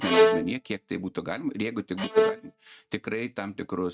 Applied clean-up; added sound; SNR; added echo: neural mask model RNNoise.